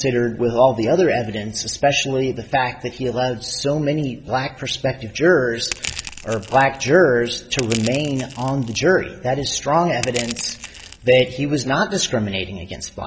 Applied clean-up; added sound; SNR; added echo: none; Crushing; 13 dB; none.